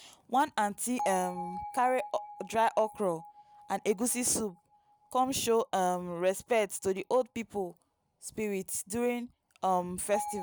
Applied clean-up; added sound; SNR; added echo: none; Bell; 14 dB; none.